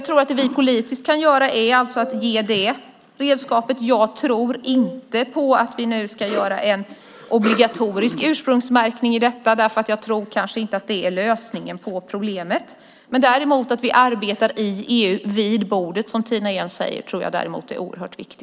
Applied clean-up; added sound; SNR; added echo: none; Wind instrument, woodwind instrument; 14 dB; none.